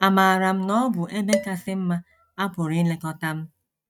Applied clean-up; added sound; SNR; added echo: neural mask model RNNoise.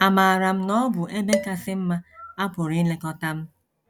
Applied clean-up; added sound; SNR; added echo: none; Dishes, pots, and pans; 11 dB; none.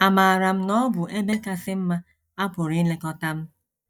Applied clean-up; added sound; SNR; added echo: neural mask model DeepFilterNet 3.